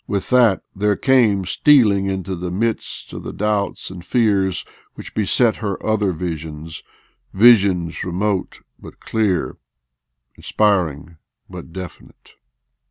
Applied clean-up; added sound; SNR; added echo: none; none; none; none.